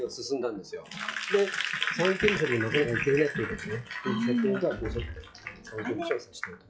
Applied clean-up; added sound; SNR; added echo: classical method log-MMSE.